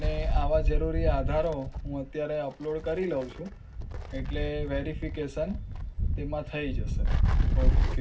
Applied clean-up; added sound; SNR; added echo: none; Wind; -5 dB; reverberation time 0.4 s.